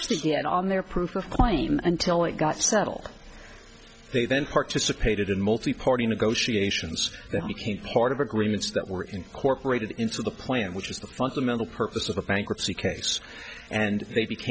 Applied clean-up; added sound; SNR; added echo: none; none; none; none.